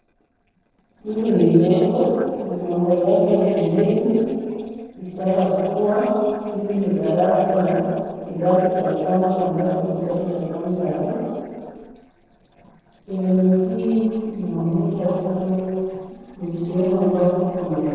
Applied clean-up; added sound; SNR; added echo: neural separator model SepFormer DNS4.